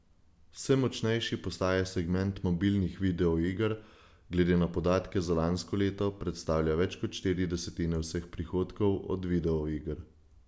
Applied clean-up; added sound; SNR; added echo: none; none; none; none.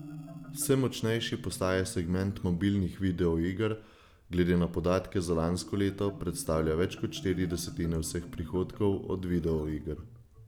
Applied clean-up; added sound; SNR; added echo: none; Marimba, xylophone; 16 dB; none.